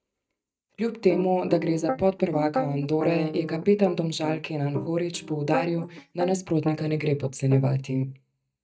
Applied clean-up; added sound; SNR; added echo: neural mask model DeepFilterNet 3.